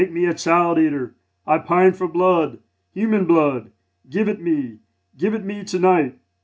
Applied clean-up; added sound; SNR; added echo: none; none; none; none.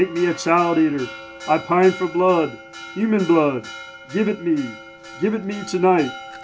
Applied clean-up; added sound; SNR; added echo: none; Church bell; 16 dB; none.